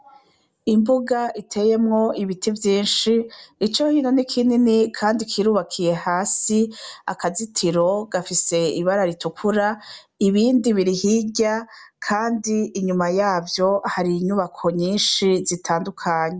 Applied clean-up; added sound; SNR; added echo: none; none; none; none.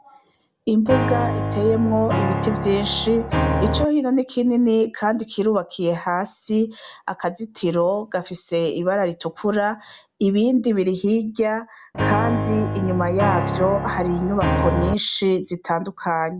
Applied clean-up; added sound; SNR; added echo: none; Piano; 1 dB; none.